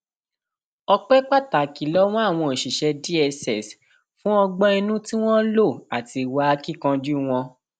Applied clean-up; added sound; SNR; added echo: none; none; none; none.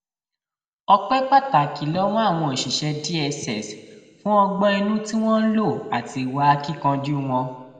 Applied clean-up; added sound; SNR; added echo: none; none; none; reverberation time 1.6 s.